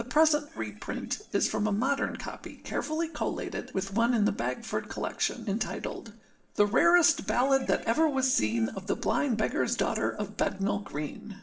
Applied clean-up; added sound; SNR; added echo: neural separator model SepFormer DNS4.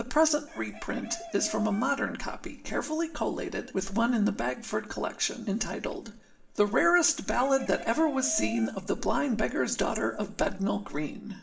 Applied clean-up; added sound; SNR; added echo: none; Chicken, rooster; 17 dB; reverberation time 0.6 s.